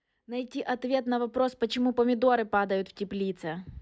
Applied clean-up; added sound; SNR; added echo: none; none; none; none.